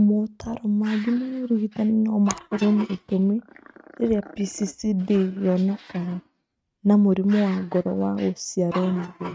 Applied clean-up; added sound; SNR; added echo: neural mask model RNNoise.